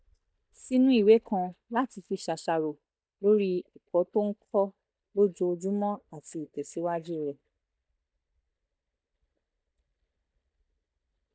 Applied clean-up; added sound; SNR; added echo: neural mask model DeepFilterNet 3.